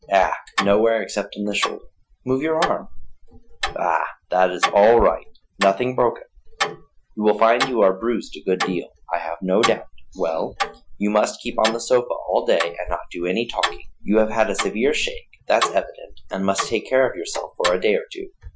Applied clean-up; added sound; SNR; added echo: classical method Wiener filter.